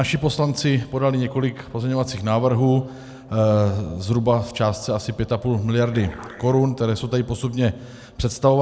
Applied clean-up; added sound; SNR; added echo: none; Dog; 18 dB; none.